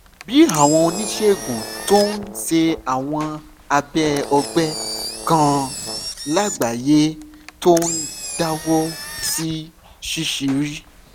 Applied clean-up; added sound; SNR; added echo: none; Brass instrument + Engine; 11 dB; none.